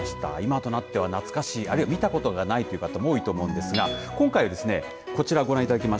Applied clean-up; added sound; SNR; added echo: none; Hammer / Chink, clink; 20 dB; none.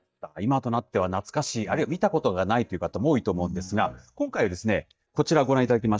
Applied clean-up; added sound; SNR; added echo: neural mask model DeepFilterNet 3.